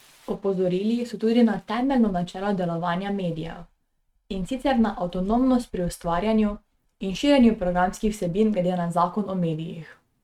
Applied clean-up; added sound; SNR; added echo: neural mask model RNNoise.